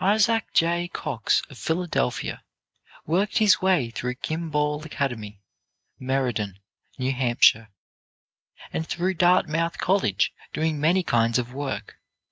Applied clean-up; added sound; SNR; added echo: none; none; none; none.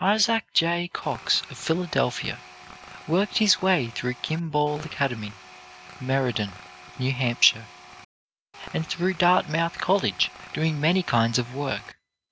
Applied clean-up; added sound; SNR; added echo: none; Tools; 19 dB; none.